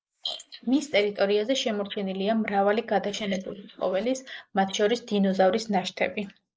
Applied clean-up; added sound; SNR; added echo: neural mask model Resemble Enhance denoiser.